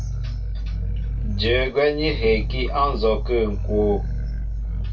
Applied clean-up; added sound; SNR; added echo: none; Growling; 1 dB; reverberation time 0.2 s.